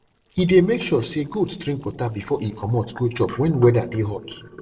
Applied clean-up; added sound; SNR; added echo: neural separator model SepFormer DNS4.